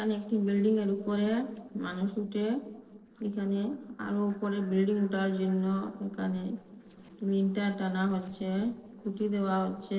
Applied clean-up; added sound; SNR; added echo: neural separator model SepFormer DNS4.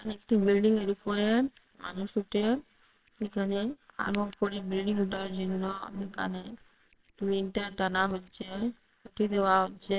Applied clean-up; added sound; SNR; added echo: neural separator model SepFormer WHAMR!.